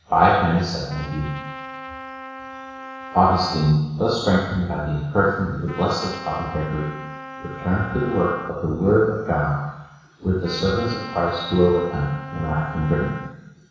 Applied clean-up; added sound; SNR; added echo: none; Trumpet; 15 dB; reverberation time 1.1 s.